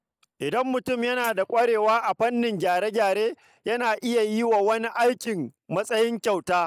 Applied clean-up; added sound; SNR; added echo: neural mask model DeepFilterNet 3.